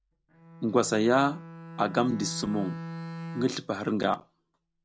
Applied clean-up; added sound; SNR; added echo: none; Bowed string instrument; 12 dB; none.